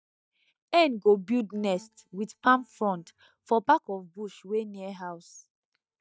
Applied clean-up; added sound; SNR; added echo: neural mask model DeepFilterNet 3.